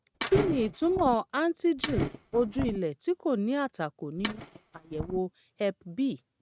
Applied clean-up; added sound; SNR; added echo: neural mask model RNNoise.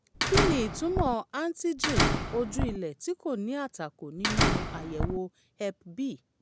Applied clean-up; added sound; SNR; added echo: none; Slam; -4 dB; none.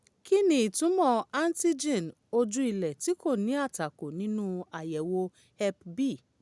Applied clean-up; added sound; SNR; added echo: none; none; none; none.